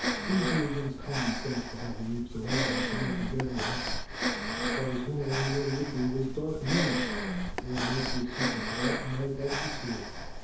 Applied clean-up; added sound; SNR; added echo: none; Breathing; 0 dB; reverberation time 0.8 s.